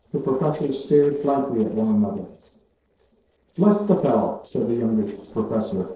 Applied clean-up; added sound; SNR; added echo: neural separator model SepFormer DNS4.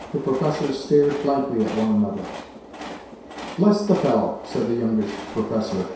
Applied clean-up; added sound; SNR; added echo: none; Train; 14 dB; reverberation time 0.7 s.